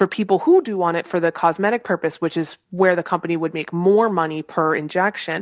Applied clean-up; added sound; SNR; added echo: none; none; none; none.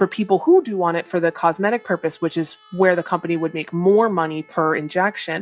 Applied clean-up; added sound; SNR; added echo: classical method log-MMSE.